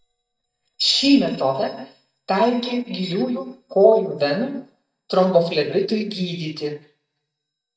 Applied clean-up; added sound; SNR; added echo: neural mask model DeepFilterNet 3.